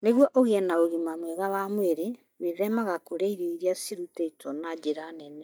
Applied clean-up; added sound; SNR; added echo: neural mask model DeepFilterNet 3.